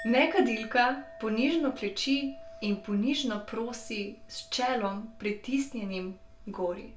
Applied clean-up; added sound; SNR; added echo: none; Chink, clink; 19 dB; reverberation time 0.2 s.